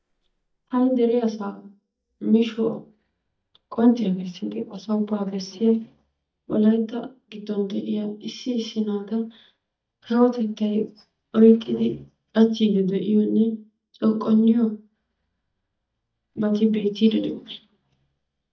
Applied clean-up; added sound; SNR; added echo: neural mask model DeepFilterNet 3.